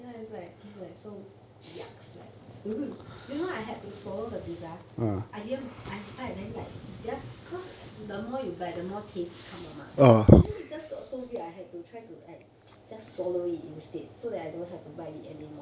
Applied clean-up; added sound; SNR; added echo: none; none; none; none.